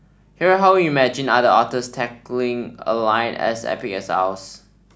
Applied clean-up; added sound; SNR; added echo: none; none; none; none.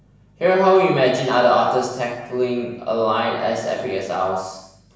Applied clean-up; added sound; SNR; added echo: none; none; none; reverberation time 0.8 s.